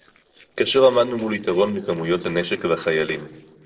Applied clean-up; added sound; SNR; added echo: neural separator model SepFormer DNS4.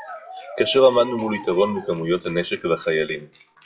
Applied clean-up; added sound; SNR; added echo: classical method WPE with log-MMSE.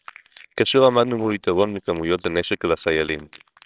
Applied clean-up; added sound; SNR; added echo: neural separator model SepFormer WHAMR!.